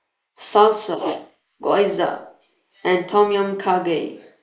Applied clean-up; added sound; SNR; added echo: neural mask model Resemble Enhance denoiser.